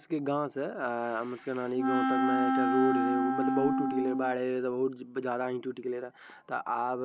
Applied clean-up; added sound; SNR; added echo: none; Wind instrument, woodwind instrument; -3 dB; none.